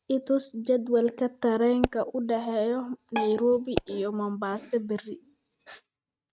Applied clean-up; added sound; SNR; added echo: neural mask model RNNoise.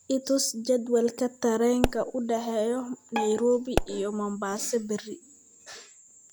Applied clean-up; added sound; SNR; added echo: none; Explosion + Bowed string instrument; 6 dB; none.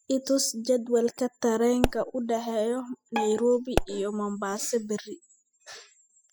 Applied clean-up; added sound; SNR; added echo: classical method spectral subtraction.